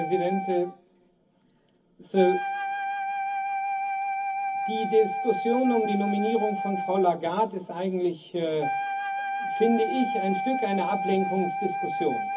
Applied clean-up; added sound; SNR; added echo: none; Wind instrument, woodwind instrument; 2 dB; reverberation time 0.3 s.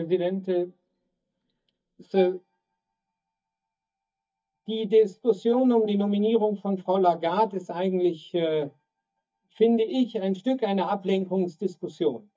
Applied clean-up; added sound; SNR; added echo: neural mask model DeepFilterNet 3.